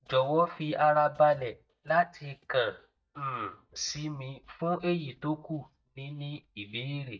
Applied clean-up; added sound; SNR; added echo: neural mask model DeepFilterNet 3.